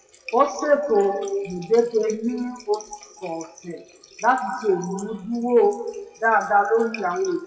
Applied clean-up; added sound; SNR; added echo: classical method WPE with log-MMSE.